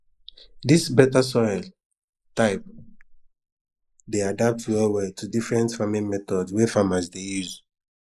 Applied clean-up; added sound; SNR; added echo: neural mask model Resemble Enhance denoiser.